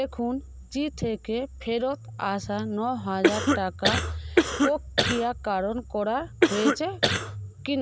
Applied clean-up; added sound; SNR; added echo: none; Cough; -4 dB; none.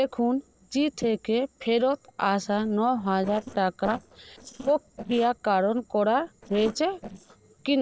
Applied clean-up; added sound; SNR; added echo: neural separator model SepFormer DNS4.